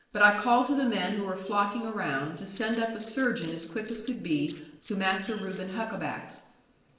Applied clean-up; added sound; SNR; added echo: neural separator model SepFormer DNS4.